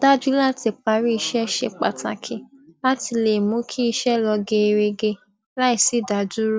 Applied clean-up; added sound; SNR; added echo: none; none; none; none.